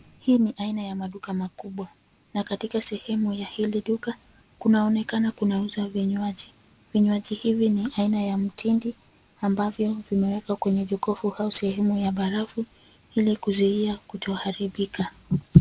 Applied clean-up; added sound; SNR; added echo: none; none; none; none.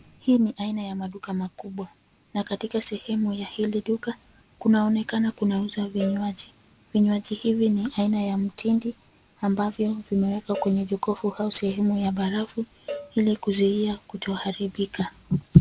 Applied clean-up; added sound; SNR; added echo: none; Cowbell; 17 dB; none.